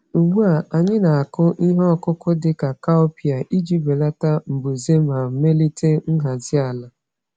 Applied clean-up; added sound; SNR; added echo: none; none; none; none.